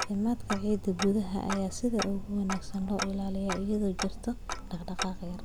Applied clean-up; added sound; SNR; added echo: none; Tick-tock; 6 dB; none.